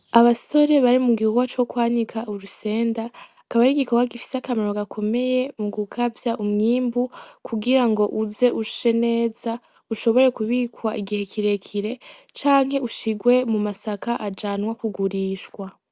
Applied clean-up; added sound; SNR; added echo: none; none; none; none.